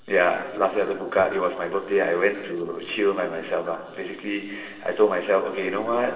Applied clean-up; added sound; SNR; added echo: neural separator model SepFormer DNS4.